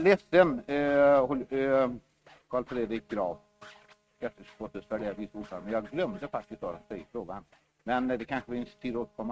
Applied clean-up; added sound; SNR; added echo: neural mask model RNNoise.